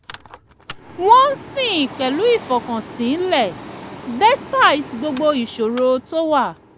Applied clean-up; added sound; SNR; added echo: none; Mechanical fan; 17 dB; none.